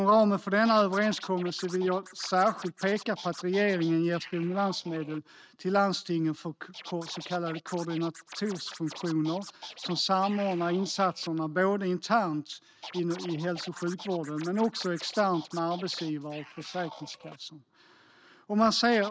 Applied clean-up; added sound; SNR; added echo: neural mask model RNNoise.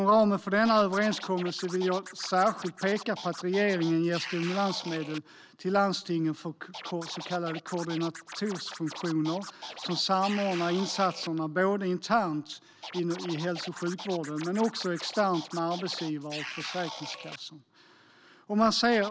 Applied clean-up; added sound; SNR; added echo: none; Scratching (performance technique); 14 dB; none.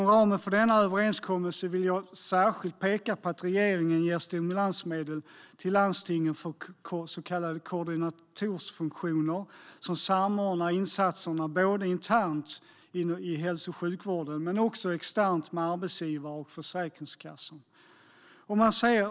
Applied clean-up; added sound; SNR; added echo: none; none; none; none.